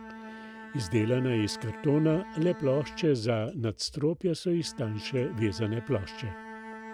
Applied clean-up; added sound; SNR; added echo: none; Bowed string instrument; 15 dB; none.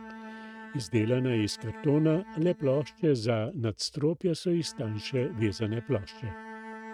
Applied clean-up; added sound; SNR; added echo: neural mask model RNNoise.